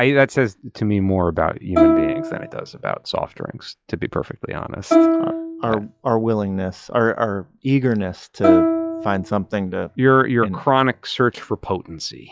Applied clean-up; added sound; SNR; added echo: classical method log-MMSE.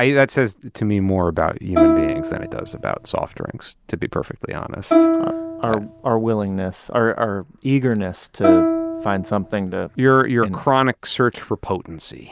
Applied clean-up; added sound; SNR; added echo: none; Plucked string instrument; -1 dB; none.